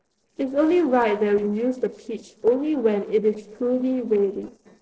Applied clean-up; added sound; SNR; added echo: neural separator model SepFormer DNS4.